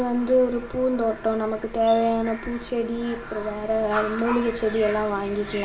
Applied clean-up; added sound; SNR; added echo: none; none; none; reverberation time 0.4 s.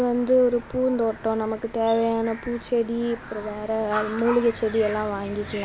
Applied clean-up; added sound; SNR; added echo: none; none; none; none.